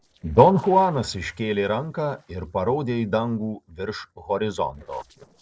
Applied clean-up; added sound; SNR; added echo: neural separator model SepFormer DNS4.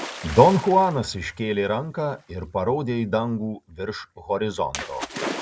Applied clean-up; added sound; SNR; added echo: none; Splash, splatter; 14 dB; none.